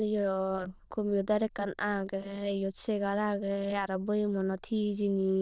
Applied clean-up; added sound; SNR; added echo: neural diffusion model UNIVERSE++.